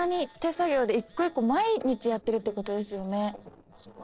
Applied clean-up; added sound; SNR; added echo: neural separator model SepFormer DNS4.